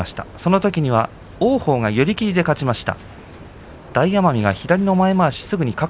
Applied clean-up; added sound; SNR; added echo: none; none; none; none.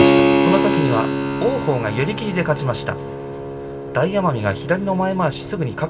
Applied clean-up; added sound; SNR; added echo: none; Keyboard (musical); -1 dB; reverberation time 2.8 s.